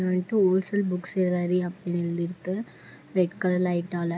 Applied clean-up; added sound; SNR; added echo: none; none; none; none.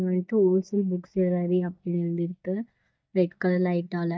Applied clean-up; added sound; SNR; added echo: neural mask model DeepFilterNet 3.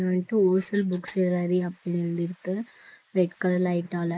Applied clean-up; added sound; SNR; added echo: neural mask model Resemble Enhance denoiser.